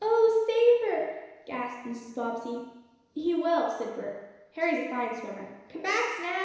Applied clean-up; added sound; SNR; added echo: none; none; none; reverberation time 1.0 s.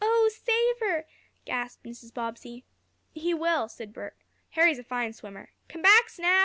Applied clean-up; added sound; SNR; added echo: none; none; none; none.